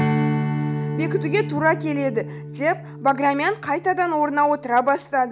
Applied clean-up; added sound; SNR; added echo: none; Strum; 5 dB; none.